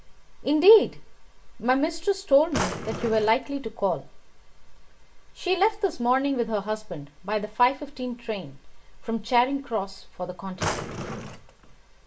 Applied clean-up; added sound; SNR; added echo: none; Drawer open or close; 7 dB; reverberation time 0.2 s.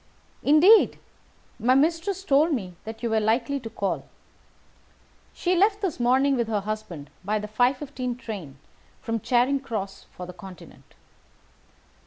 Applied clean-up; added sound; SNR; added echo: none; none; none; none.